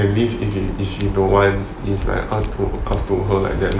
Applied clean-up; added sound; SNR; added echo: none; none; none; none.